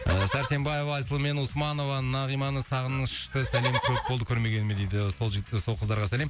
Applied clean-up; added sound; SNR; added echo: none; Livestock, farm animals, working animals; 10 dB; none.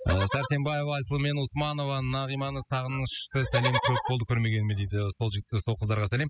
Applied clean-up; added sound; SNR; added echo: classical method spectral subtraction.